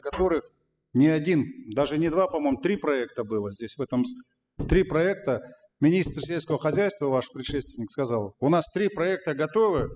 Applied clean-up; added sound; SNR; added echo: classical method spectral subtraction.